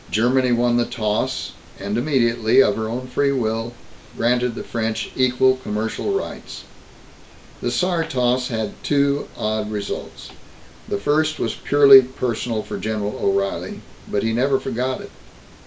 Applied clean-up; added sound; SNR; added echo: none; none; none; none.